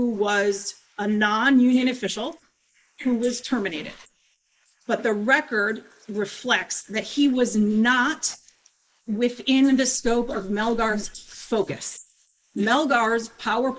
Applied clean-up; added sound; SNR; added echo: neural mask model Resemble Enhance denoiser.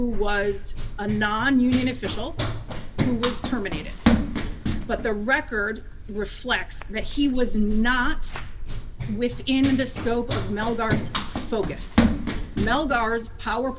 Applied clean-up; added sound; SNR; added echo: none; Run; 1 dB; none.